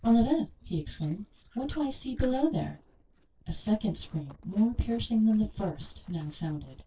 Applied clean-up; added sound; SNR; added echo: neural separator model SepFormer DNS4.